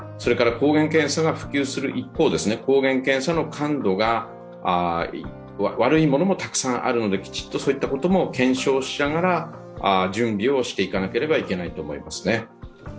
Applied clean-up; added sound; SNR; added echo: none; none; none; none.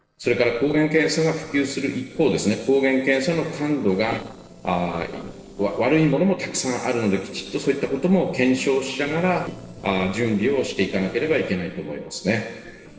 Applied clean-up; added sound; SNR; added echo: neural separator model SepFormer DNS4.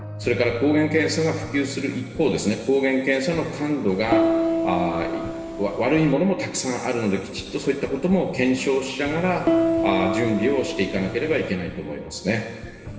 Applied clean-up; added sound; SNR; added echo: none; Piano; 1 dB; reverberation time 2.8 s.